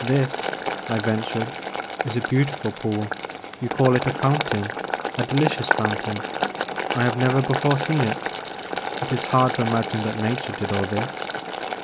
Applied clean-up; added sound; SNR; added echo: none; Boiling; 4 dB; none.